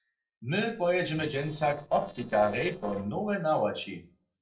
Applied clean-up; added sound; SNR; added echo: neural separator model SepFormer DNS4.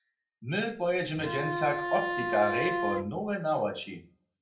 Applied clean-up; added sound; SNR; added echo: none; Bowed string instrument; 2 dB; reverberation time 0.3 s.